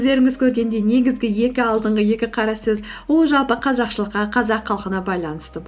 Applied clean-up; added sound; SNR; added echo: none; none; none; none.